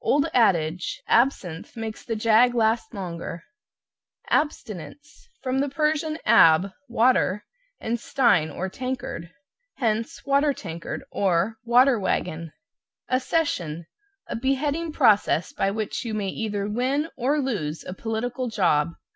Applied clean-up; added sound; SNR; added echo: none; none; none; none.